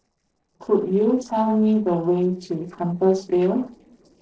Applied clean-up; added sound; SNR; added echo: neural separator model SepFormer DNS4.